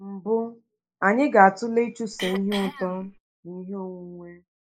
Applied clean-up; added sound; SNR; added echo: neural mask model Resemble Enhance denoiser.